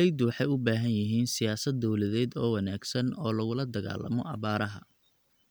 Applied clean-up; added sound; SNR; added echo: none; none; none; none.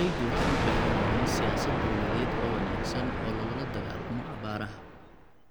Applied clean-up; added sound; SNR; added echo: none; Thunder; -4 dB; none.